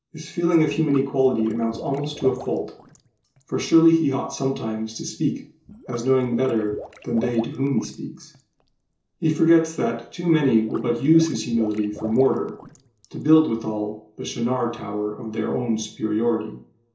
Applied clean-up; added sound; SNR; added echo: neural separator model SepFormer DNS4.